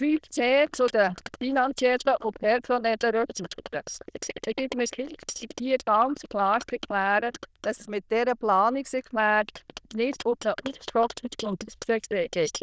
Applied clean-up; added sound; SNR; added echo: neural diffusion model UNIVERSE++.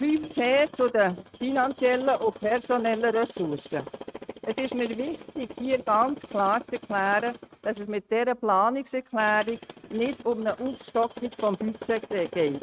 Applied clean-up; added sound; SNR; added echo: neural mask model RNNoise.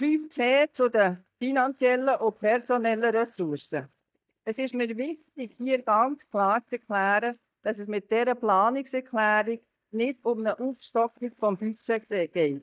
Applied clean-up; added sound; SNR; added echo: neural mask model DeepFilterNet 3.